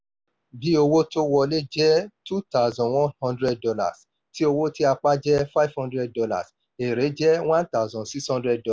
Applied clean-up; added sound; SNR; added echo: none; none; none; none.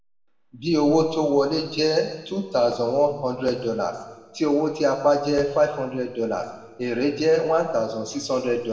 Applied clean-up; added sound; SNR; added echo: none; none; none; reverberation time 1.1 s.